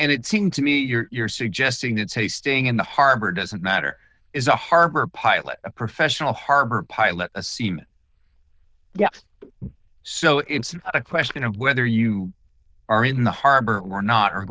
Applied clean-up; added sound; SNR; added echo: neural diffusion model UNIVERSE++.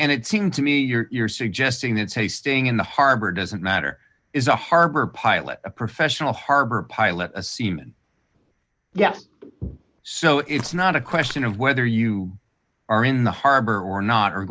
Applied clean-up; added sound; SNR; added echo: none; Walk, footsteps; 17 dB; none.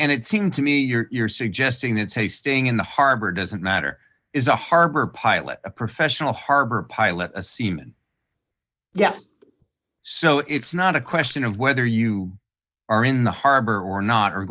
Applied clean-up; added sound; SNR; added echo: neural mask model DeepFilterNet 3.